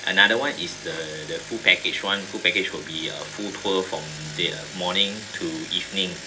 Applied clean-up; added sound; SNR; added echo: none; Engine; 14 dB; reverberation time 0.2 s.